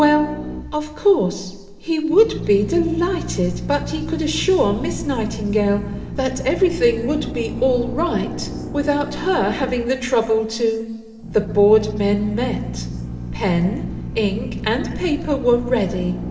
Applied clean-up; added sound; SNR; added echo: none; Drill; 9 dB; reverberation time 3.0 s.